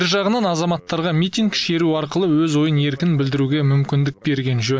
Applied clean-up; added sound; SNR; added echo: none; none; none; none.